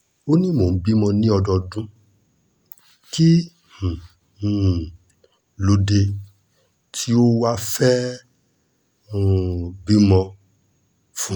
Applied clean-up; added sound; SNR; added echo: none; none; none; none.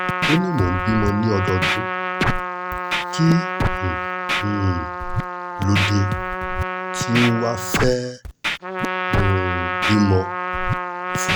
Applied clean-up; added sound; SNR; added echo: none; Scratching (performance technique) + Trumpet; 0 dB; none.